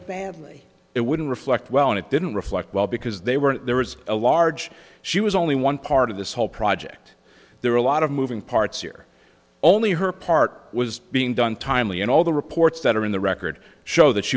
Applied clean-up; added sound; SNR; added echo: none; none; none; none.